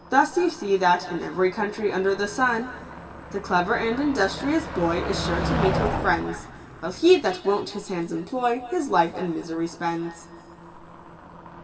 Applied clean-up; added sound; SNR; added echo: none; Motor vehicle (road); 9 dB; reverberation time 2.0 s.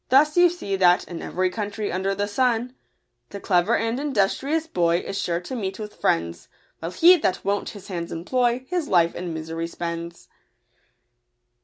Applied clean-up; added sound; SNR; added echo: none; none; none; none.